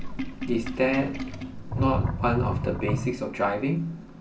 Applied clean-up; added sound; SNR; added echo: none; Sink (filling or washing); 3 dB; reverberation time 0.3 s.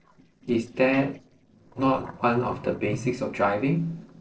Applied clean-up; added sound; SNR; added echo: neural separator model SepFormer DNS4.